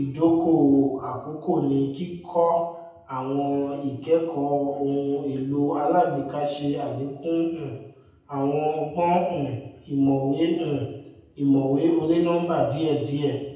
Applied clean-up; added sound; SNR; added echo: none; none; none; reverberation time 0.8 s.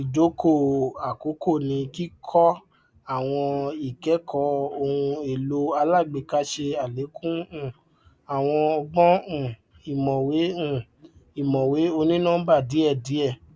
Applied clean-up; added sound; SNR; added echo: none; none; none; none.